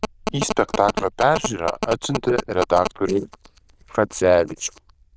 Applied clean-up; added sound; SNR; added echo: neural diffusion model UNIVERSE++.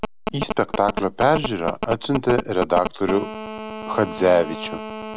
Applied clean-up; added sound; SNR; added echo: none; Telephone; 7 dB; none.